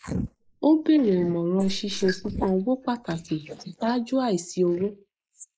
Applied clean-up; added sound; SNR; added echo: neural mask model Resemble Enhance denoiser.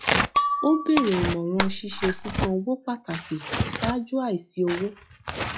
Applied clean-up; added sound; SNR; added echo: classical method log-MMSE.